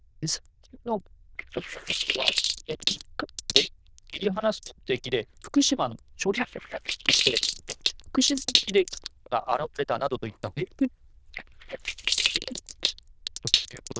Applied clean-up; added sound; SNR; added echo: neural diffusion model UNIVERSE++.